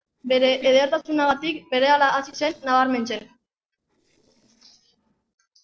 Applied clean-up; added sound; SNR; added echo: neural separator model SepFormer DNS4.